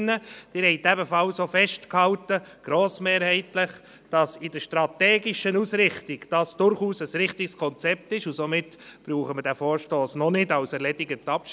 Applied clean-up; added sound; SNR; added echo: none; none; none; none.